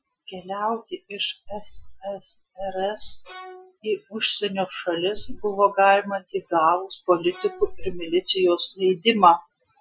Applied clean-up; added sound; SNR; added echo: classical method Wiener filter.